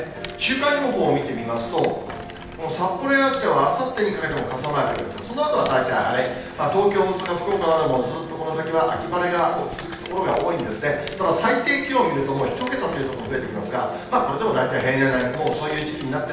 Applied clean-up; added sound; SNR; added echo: none; Rattle; 18 dB; reverberation time 0.8 s.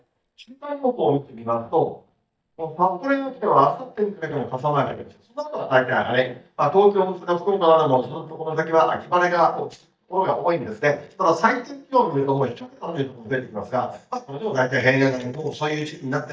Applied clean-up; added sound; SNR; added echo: neural mask model DeepFilterNet 3.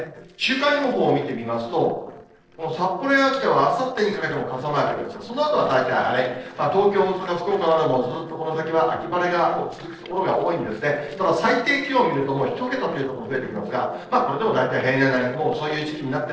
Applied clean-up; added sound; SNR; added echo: neural separator model SepFormer DNS4.